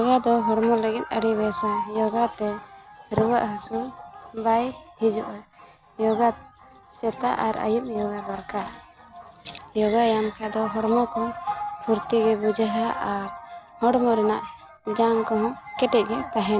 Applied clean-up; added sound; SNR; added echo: none; none; none; none.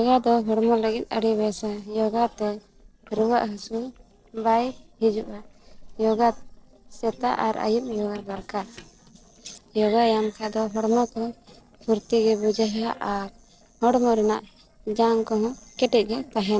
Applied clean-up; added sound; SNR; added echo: neural separator model SepFormer DNS4.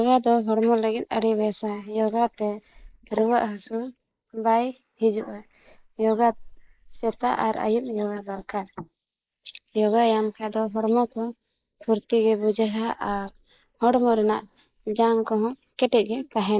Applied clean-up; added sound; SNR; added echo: neural mask model Resemble Enhance denoiser.